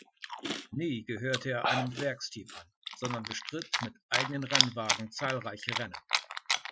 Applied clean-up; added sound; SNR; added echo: classical method Wiener filter.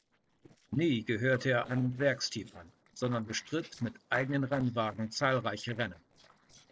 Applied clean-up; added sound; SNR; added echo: neural separator model SepFormer DNS4.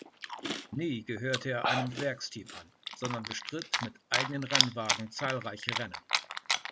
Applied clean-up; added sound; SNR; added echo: none; Chewing, mastication; -2 dB; none.